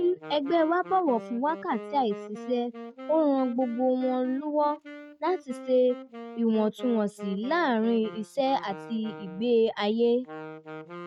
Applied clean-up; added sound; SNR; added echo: neural mask model RNNoise.